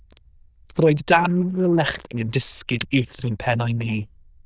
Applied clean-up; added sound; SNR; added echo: neural diffusion model UNIVERSE++.